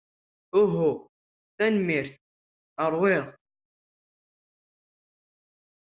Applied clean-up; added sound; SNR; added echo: none; none; none; none.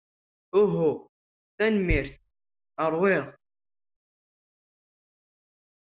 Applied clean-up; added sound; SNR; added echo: none; Bass drum; 7 dB; none.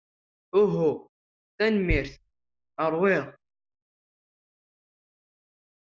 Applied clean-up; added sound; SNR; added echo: classical method log-MMSE.